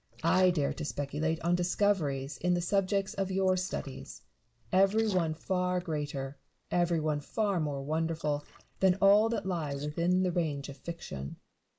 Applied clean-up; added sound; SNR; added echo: neural mask model Resemble Enhance denoiser.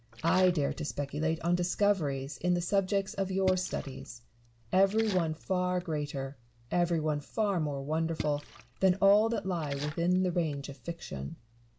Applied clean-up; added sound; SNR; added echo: none; Splash, splatter; 18 dB; none.